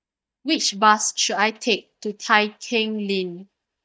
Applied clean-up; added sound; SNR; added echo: neural mask model DeepFilterNet 3.